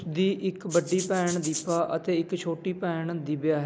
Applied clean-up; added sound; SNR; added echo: none; Rattle (instrument); 10 dB; none.